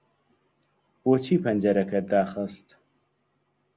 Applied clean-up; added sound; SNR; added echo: none; none; none; none.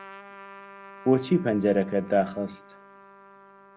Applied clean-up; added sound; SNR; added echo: none; Trumpet; 20 dB; none.